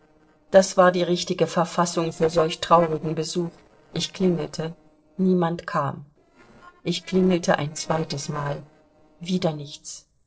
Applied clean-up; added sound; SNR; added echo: neural separator model SepFormer DNS4.